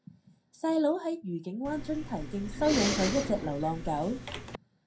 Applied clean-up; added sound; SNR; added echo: none; Respiratory sounds; 4 dB; reverberation time 0.2 s.